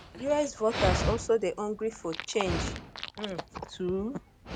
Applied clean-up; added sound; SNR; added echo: none; Dog; 4 dB; none.